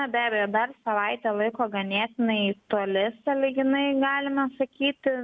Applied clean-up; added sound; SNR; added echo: none; none; none; none.